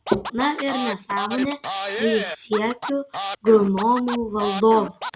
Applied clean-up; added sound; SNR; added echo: none; Scratching (performance technique); 9 dB; none.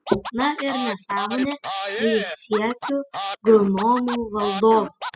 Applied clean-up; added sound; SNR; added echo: classical method spectral subtraction.